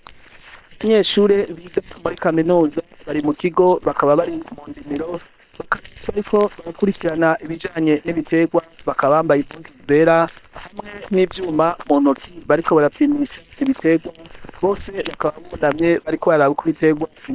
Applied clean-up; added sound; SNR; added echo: neural separator model SepFormer WHAM!.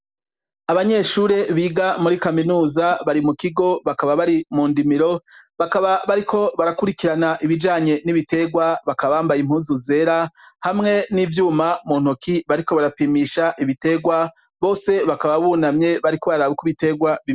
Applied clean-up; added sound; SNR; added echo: none; none; none; none.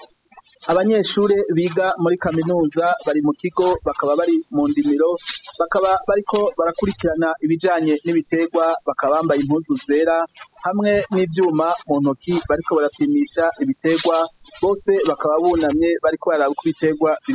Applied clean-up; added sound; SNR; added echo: classical method spectral subtraction.